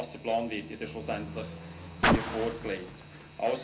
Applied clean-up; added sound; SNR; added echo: none; Car; 0 dB; reverberation time 0.3 s.